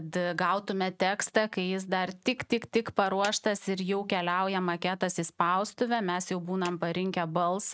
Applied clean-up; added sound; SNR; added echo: neural mask model RNNoise.